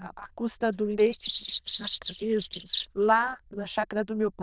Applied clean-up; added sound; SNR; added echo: neural diffusion model UNIVERSE++.